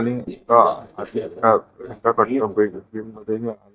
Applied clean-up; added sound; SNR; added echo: neural mask model DeepFilterNet 3.